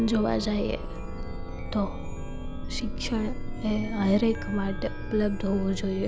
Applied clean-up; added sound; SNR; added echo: none; Chime; 4 dB; none.